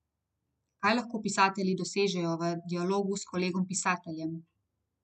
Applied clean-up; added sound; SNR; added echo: none; none; none; none.